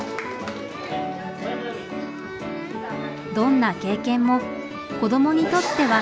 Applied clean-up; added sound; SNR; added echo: none; none; none; none.